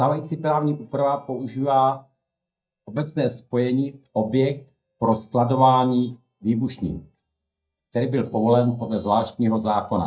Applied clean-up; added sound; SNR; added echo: neural mask model DeepFilterNet 3.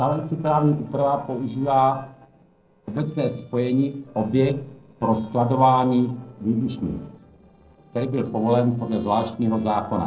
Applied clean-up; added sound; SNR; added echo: neural separator model SepFormer DNS4.